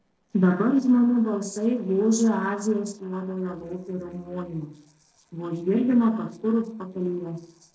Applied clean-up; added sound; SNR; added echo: neural separator model SepFormer DNS4.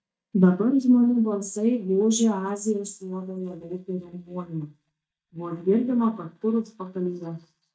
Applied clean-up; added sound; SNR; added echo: neural mask model DeepFilterNet 3.